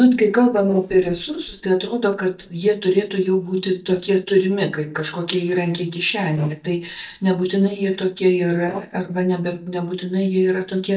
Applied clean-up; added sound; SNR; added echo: neural mask model DeepFilterNet 3.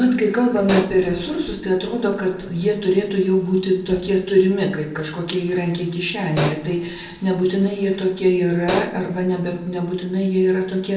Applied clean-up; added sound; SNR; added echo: none; Hi-hat; 9 dB; reverberation time 0.6 s.